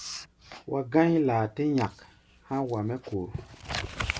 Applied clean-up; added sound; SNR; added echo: none; Writing; 11 dB; none.